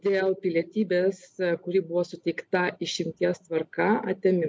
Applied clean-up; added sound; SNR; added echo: none; none; none; none.